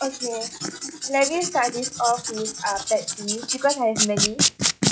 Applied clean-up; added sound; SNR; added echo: classical method log-MMSE.